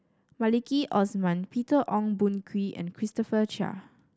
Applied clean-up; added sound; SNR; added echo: none; none; none; none.